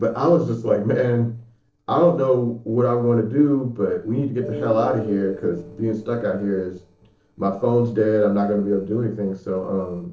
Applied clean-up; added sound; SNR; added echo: neural separator model SepFormer DNS4.